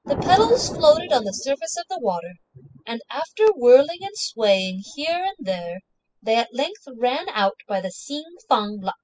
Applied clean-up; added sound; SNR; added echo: classical method spectral subtraction.